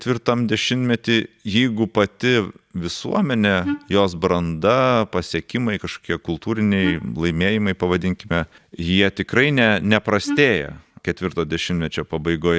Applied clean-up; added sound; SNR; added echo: none; Wind instrument, woodwind instrument; 8 dB; none.